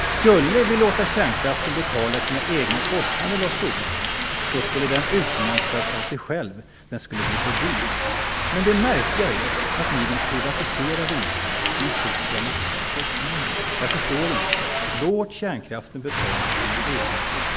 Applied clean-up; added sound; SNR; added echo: none; Rain; -1 dB; none.